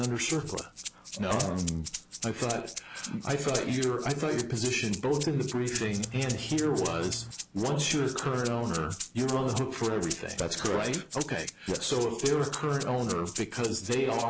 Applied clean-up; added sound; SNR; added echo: none; Rattle (instrument) + Engine / Truck; 10 dB; none.